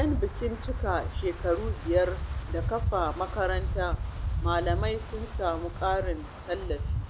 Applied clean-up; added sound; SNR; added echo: none; Wind; 1 dB; none.